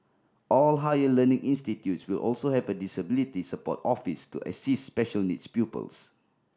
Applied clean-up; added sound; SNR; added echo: none; none; none; none.